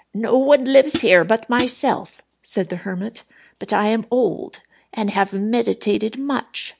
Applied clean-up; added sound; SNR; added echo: none; Hi-hat; 7 dB; none.